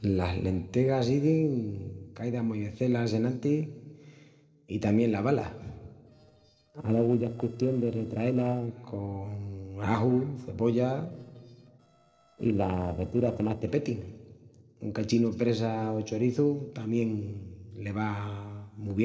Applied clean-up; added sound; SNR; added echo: neural separator model SepFormer DNS4.